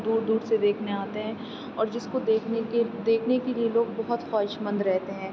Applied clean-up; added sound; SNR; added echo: none; none; none; none.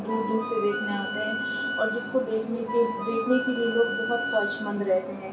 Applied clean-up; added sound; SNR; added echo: none; Wind instrument, woodwind instrument; 5 dB; reverberation time 0.3 s.